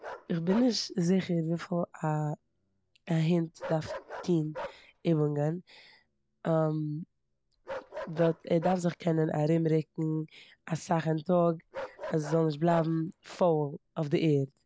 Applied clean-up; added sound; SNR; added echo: none; Bark; 16 dB; none.